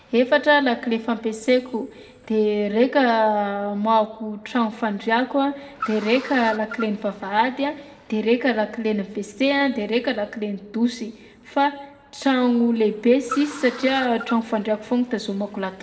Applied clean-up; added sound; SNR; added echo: none; Car; 20 dB; reverberation time 1.2 s.